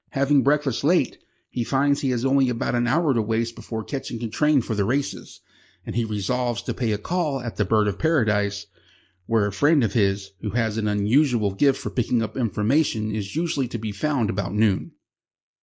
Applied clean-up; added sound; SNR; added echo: neural mask model Resemble Enhance denoiser.